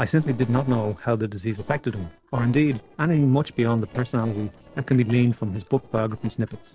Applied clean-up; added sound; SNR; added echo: neural separator model SepFormer DNS4.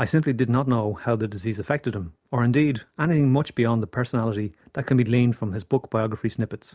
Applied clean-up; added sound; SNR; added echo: none; none; none; none.